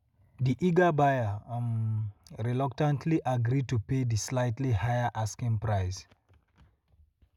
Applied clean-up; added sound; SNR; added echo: none; none; none; none.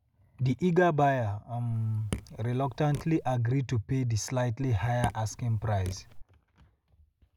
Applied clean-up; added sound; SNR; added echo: none; Raindrop / Drip; 13 dB; none.